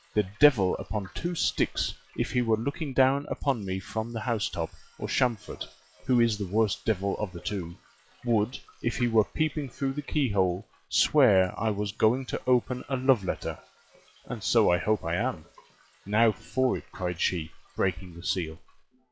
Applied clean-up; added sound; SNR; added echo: classical method log-MMSE.